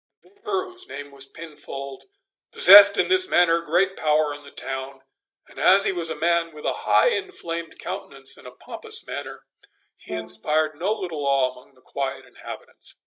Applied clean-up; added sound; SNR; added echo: neural mask model DeepFilterNet 3.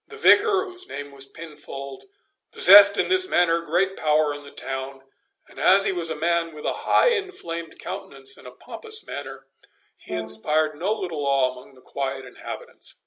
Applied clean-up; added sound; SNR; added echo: none; Brass instrument; 15 dB; none.